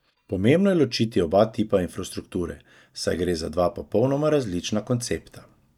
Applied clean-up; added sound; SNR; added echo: neural mask model DeepFilterNet 3.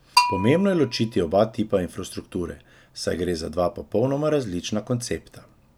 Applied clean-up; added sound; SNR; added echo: none; Bell; 5 dB; none.